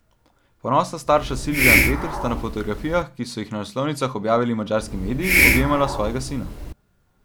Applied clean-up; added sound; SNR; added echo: none; Hiss; -2 dB; none.